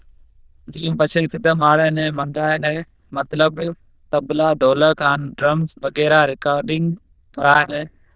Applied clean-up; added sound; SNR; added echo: neural diffusion model UNIVERSE++.